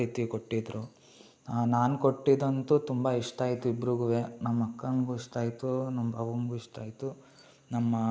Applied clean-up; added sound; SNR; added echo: none; none; none; none.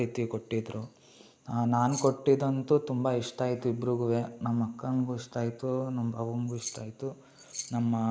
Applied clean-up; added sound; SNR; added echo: none; Keys jangling; 12 dB; none.